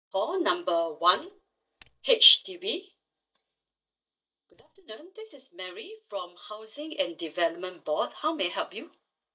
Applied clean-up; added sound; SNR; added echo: neural mask model DeepFilterNet 3.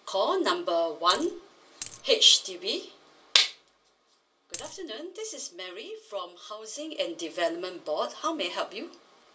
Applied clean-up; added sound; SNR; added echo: none; Coin (dropping); 12 dB; reverberation time 0.2 s.